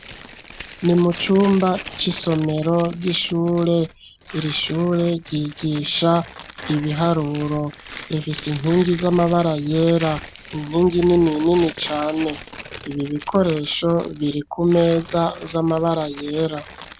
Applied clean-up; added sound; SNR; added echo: none; Tearing; 16 dB; none.